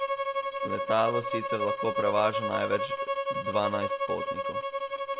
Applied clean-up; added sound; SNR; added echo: none; Bowed string instrument; -1 dB; none.